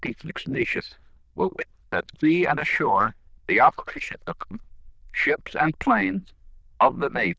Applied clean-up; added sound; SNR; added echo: neural diffusion model UNIVERSE++.